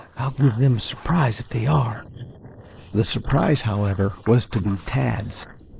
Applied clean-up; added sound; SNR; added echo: neural mask model Resemble Enhance denoiser.